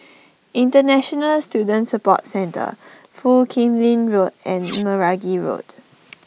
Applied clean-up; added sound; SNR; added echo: none; Cutlery, silverware; 11 dB; none.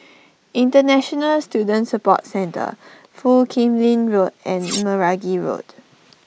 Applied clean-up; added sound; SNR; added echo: neural mask model Resemble Enhance denoiser.